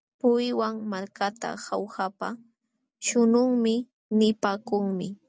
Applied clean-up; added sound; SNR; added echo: none; none; none; none.